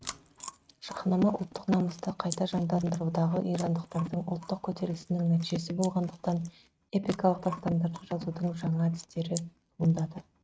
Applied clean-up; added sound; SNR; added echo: neural mask model RNNoise.